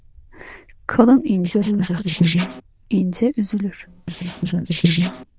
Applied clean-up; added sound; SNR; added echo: neural diffusion model UNIVERSE++.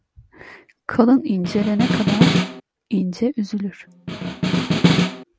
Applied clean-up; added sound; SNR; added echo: none; Snare drum; -3 dB; none.